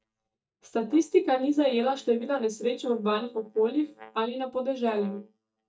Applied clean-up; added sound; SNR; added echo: neural mask model DeepFilterNet 3.